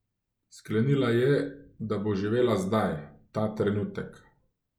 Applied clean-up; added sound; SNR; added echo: none; none; none; none.